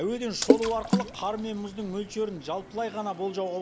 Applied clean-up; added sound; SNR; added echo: none; Water / Splash, splatter; -1 dB; none.